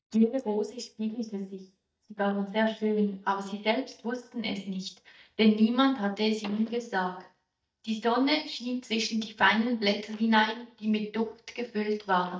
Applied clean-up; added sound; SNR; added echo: neural mask model DeepFilterNet 3.